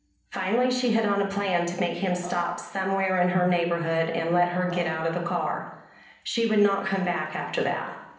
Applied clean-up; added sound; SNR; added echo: none; Burping, eructation; 13 dB; reverberation time 0.8 s.